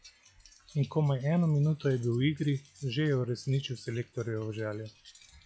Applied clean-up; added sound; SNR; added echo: classical method log-MMSE.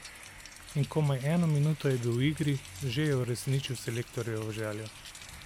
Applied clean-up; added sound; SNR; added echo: none; Rain; 17 dB; none.